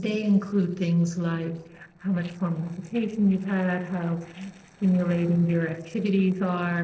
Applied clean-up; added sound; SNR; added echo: neural separator model SepFormer DNS4.